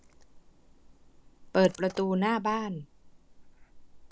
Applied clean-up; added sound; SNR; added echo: none; Liquid; 19 dB; none.